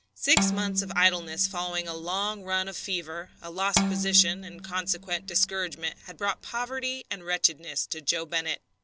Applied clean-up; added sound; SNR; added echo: none; Bowed string instrument; 5 dB; none.